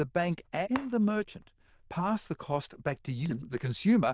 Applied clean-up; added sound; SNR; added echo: neural diffusion model UNIVERSE++.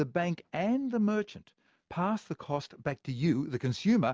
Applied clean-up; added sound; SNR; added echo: none; none; none; none.